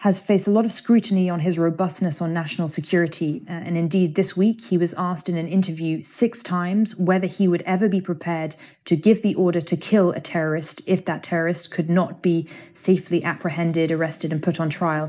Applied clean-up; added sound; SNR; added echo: none; none; none; none.